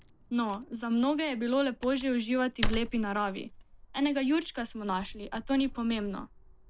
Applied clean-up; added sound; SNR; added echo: none; Tearing / Wood; 9 dB; none.